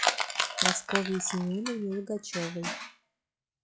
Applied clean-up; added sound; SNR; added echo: classical method log-MMSE.